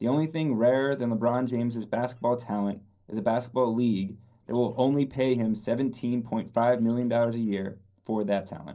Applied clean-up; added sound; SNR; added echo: neural separator model SepFormer DNS4.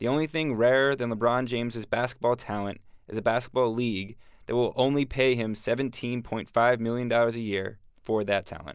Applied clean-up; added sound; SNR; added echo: none; none; none; none.